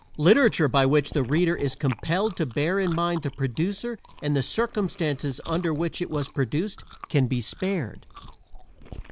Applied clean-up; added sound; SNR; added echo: none; Chewing, mastication; 17 dB; none.